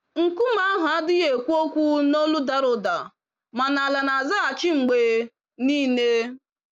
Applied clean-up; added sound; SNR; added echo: none; none; none; none.